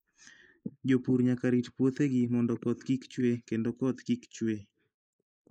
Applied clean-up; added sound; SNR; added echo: neural mask model Resemble Enhance denoiser.